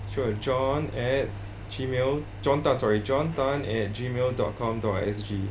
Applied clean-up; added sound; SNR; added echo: none; Engine; 10 dB; none.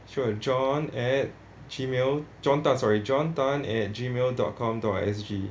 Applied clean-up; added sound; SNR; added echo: none; none; none; none.